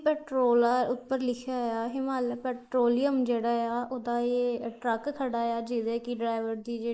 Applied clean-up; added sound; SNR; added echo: neural mask model Resemble Enhance denoiser.